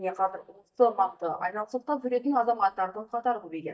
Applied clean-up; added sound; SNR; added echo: neural mask model DeepFilterNet 3.